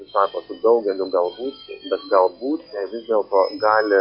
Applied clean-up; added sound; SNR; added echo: classical method log-MMSE.